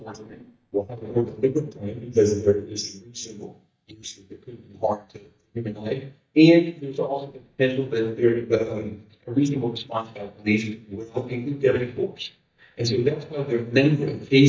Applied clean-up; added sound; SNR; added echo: neural mask model DeepFilterNet 3.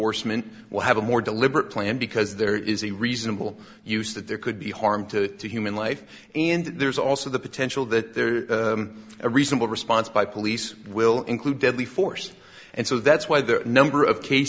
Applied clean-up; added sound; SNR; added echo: none; none; none; none.